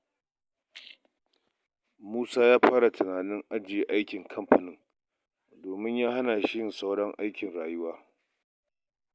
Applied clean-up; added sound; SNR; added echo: none; none; none; none.